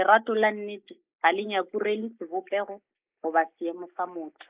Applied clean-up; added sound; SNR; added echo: neural mask model Resemble Enhance denoiser.